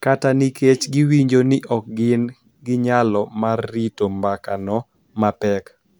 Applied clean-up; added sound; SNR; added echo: none; none; none; none.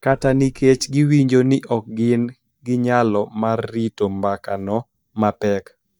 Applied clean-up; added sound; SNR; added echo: neural mask model DeepFilterNet 3.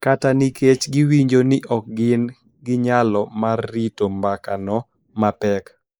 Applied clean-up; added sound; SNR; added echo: neural mask model Resemble Enhance denoiser.